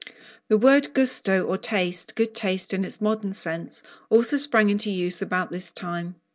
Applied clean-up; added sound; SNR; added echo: none; none; none; none.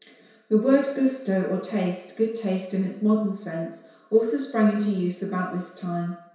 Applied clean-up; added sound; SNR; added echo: none; none; none; reverberation time 0.7 s.